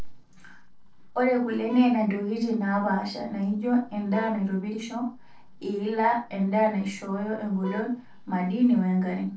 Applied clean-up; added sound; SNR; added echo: neural separator model SepFormer DNS4.